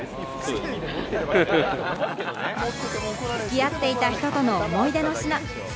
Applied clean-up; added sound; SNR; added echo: none; Wind; 17 dB; none.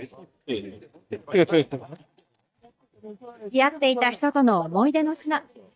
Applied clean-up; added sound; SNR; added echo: neural mask model DeepFilterNet 3.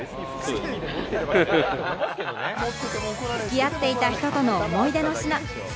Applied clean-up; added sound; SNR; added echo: none; none; none; none.